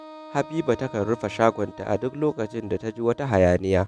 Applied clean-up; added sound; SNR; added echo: none; Wind instrument, woodwind instrument; 20 dB; none.